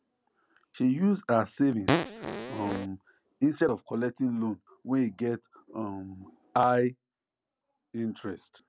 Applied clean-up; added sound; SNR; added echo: none; Fart; 0 dB; none.